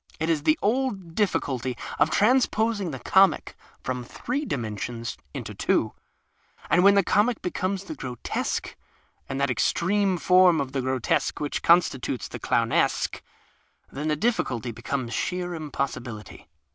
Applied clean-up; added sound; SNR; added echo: none; none; none; none.